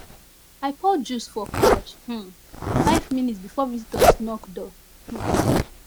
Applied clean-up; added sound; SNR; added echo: none; Zipper (clothing); -4 dB; none.